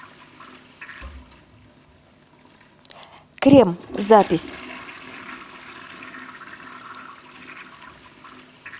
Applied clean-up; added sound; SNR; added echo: none; Toilet flush; 17 dB; none.